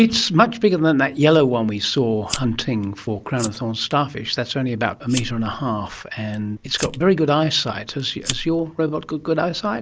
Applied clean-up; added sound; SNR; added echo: neural mask model Resemble Enhance denoiser.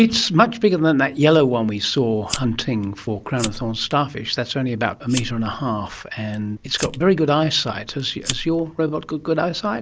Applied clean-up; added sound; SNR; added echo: none; Fire; 16 dB; none.